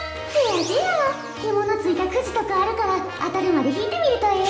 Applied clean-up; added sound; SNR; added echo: none; none; none; reverberation time 0.9 s.